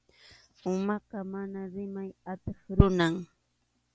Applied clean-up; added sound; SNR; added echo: none; none; none; none.